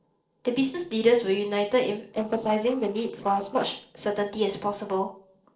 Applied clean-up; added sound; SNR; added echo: neural separator model SepFormer DNS4.